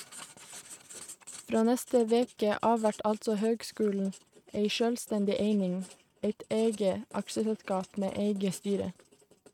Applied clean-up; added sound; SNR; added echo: neural mask model RNNoise.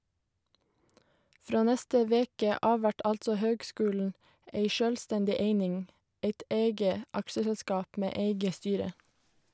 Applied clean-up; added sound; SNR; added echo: none; none; none; none.